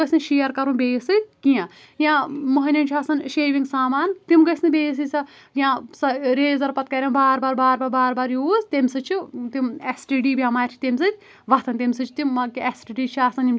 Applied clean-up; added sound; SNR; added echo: none; none; none; none.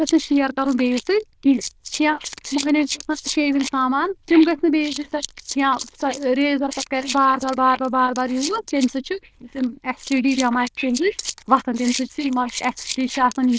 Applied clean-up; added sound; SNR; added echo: neural diffusion model UNIVERSE++.